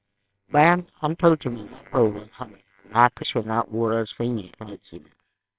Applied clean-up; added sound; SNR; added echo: neural separator model SepFormer WHAMR!.